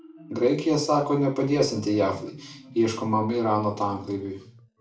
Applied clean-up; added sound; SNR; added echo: none; Marimba, xylophone; 20 dB; reverberation time 0.3 s.